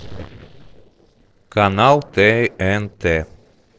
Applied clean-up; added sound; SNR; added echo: neural separator model SepFormer DNS4.